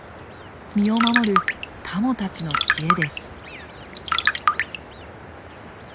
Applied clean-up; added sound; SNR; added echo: none; Trickle, dribble; -1 dB; none.